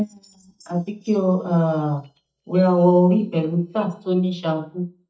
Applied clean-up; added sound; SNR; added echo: neural mask model DeepFilterNet 3.